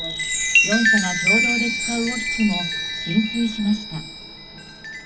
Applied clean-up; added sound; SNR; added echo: none; Chime; -2 dB; reverberation time 0.4 s.